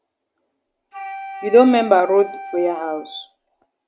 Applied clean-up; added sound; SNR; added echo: none; Wind instrument, woodwind instrument; 14 dB; none.